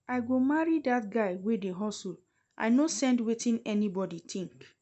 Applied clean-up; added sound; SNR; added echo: none; none; none; none.